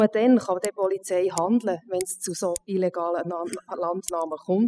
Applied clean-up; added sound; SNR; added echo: classical method spectral subtraction.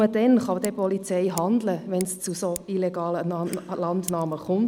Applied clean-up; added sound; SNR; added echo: none; Scissors; 20 dB; none.